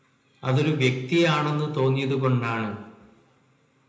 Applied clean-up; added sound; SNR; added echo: none; none; none; reverberation time 0.8 s.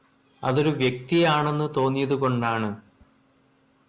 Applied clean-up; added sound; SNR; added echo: none; none; none; none.